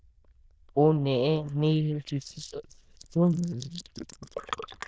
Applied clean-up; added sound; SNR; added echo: neural diffusion model UNIVERSE++.